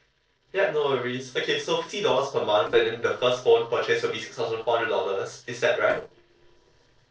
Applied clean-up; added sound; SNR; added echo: neural separator model SepFormer DNS4.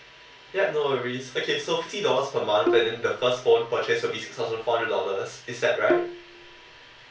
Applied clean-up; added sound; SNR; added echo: none; Bowed string instrument; 5 dB; reverberation time 0.3 s.